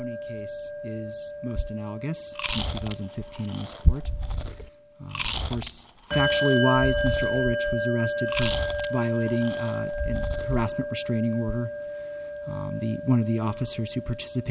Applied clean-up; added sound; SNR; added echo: none; Bell + Chewing, mastication; 2 dB; none.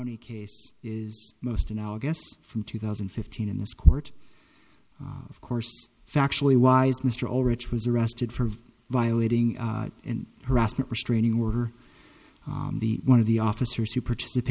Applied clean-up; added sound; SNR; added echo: none; none; none; none.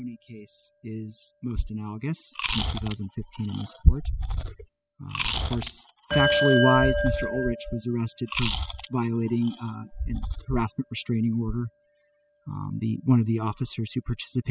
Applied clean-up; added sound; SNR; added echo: classical method spectral subtraction.